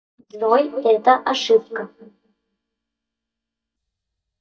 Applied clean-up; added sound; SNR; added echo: neural mask model DeepFilterNet 3.